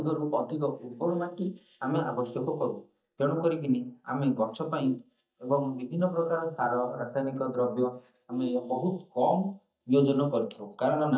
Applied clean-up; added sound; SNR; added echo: neural mask model DeepFilterNet 3.